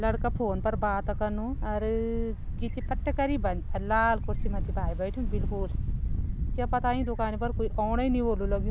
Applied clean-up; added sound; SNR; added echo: none; Wind; 0 dB; none.